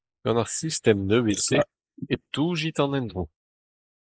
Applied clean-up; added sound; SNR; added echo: neural mask model Resemble Enhance denoiser.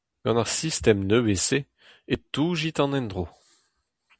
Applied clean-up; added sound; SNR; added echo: none; none; none; none.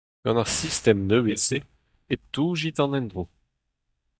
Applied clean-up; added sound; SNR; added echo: neural mask model DeepFilterNet 3.